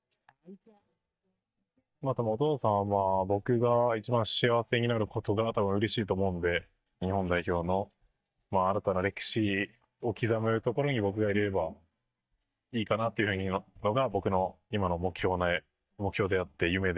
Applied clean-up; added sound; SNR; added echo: neural mask model DeepFilterNet 3.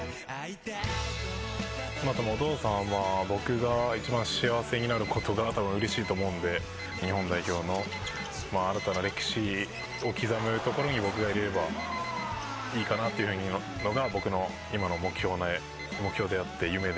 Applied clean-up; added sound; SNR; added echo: none; Alarm; 16 dB; none.